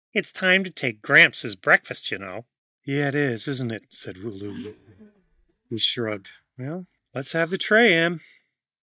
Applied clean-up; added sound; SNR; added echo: neural mask model DeepFilterNet 3.